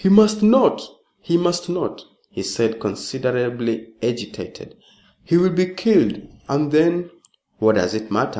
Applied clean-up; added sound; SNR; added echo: none; none; none; none.